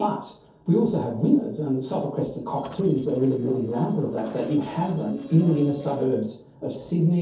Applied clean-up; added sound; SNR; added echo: neural separator model SepFormer DNS4.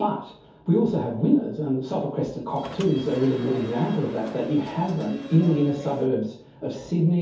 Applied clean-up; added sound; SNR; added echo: none; Subway, metro, underground / Sliding door; 13 dB; reverberation time 0.6 s.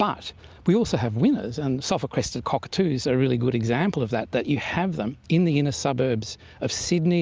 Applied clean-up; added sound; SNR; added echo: none; none; none; none.